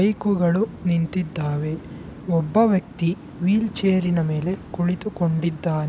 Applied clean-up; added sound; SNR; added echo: none; Waves, surf; 17 dB; none.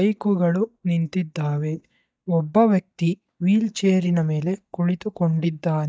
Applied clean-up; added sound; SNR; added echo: neural mask model DeepFilterNet 3.